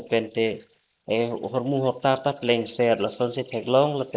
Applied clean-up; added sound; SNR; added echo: neural mask model Resemble Enhance denoiser.